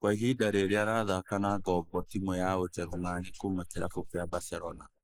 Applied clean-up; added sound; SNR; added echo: neural mask model Resemble Enhance denoiser.